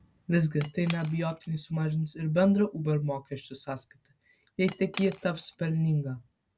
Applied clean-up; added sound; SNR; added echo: none; Cutlery, silverware / Chink, clink; 17 dB; none.